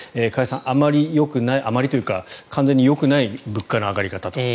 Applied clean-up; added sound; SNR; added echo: none; none; none; none.